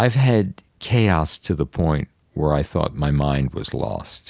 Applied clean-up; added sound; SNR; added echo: none; none; none; none.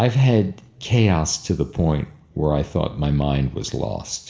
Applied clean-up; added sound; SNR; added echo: none; none; none; reverberation time 0.6 s.